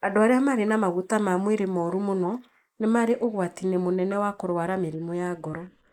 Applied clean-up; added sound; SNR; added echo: neural mask model Resemble Enhance denoiser.